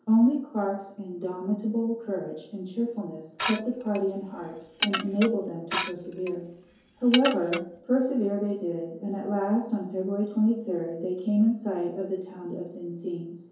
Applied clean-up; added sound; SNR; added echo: none; Dishes, pots, and pans / Glass; 7 dB; reverberation time 2.4 s.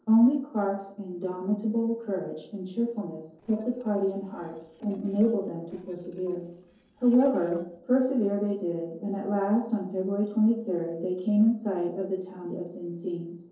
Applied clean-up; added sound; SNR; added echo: neural separator model SepFormer DNS4.